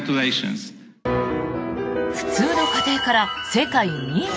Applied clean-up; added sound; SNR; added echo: none; none; none; none.